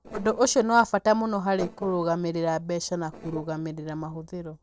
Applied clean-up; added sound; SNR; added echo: neural separator model SepFormer DNS4.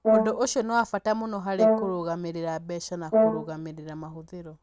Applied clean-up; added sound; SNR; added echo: none; Brass instrument; -2 dB; none.